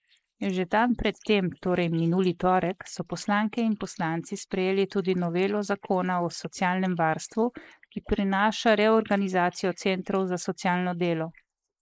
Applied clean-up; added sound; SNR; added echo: neural mask model Resemble Enhance denoiser.